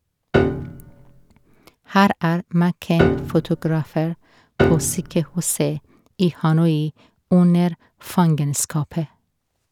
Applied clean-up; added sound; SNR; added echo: none; Piano; 3 dB; none.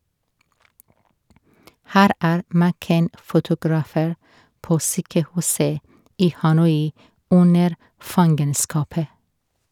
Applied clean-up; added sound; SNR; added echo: none; none; none; none.